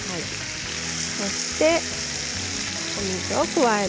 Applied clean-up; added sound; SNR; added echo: none; none; none; none.